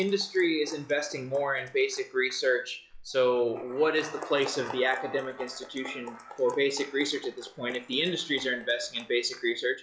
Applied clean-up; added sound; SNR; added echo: classical method log-MMSE.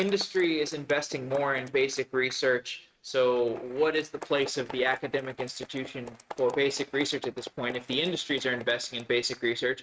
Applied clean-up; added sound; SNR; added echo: neural mask model RNNoise.